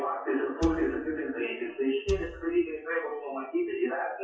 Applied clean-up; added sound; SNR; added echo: classical method WPE with log-MMSE.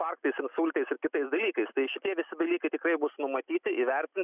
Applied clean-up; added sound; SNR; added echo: none; none; none; none.